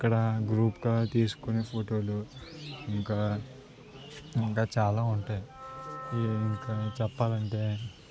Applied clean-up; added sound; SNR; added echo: none; Wind instrument, woodwind instrument; 14 dB; none.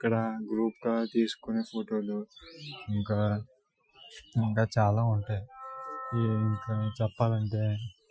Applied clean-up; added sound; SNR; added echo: classical method Wiener filter.